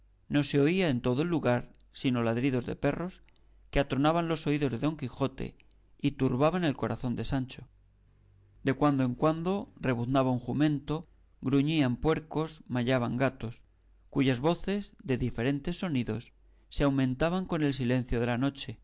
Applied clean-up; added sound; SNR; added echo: none; none; none; none.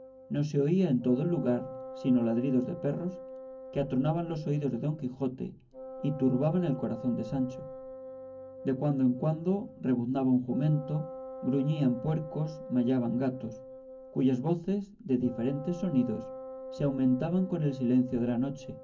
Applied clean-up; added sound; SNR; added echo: none; Wind instrument, woodwind instrument; 14 dB; reverberation time 0.3 s.